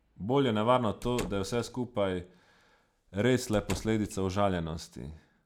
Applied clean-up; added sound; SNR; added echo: none; Squeak / Slam / Wood; 13 dB; none.